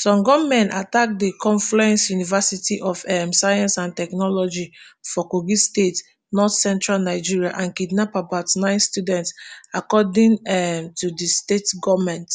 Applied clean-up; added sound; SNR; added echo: none; none; none; none.